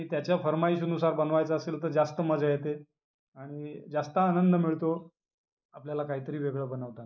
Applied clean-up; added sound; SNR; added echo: neural mask model Resemble Enhance denoiser.